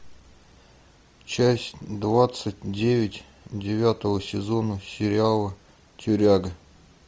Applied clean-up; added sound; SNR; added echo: none; none; none; none.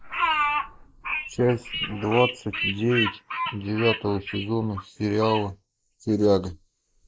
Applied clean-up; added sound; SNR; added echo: neural mask model Resemble Enhance denoiser.